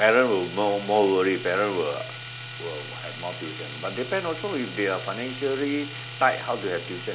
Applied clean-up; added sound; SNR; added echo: none; Domestic sounds, home sounds; 11 dB; none.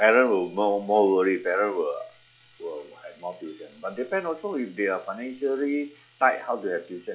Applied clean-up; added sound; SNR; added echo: classical method log-MMSE.